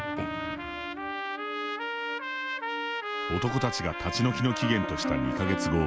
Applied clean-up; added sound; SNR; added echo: none; Trumpet; 4 dB; none.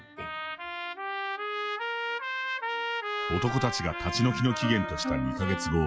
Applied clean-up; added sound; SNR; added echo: classical method log-MMSE.